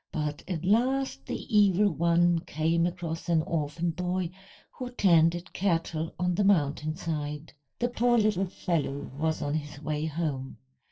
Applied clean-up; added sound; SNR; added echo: neural separator model SepFormer DNS4.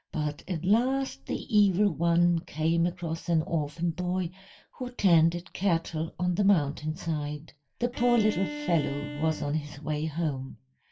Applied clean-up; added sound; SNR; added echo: none; Bowed string instrument; 12 dB; reverberation time 0.2 s.